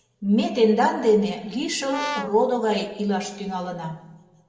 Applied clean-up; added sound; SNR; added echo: none; Brass instrument; 8 dB; reverberation time 1.1 s.